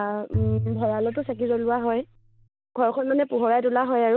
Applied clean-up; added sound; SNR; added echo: none; Bowed string instrument; 6 dB; none.